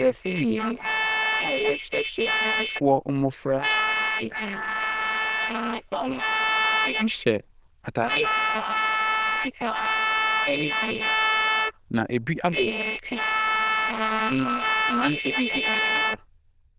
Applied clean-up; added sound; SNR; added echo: neural diffusion model UNIVERSE++.